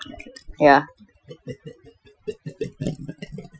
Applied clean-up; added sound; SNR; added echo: classical method Wiener filter.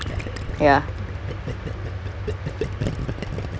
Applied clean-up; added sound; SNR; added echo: none; Gurgling; 6 dB; none.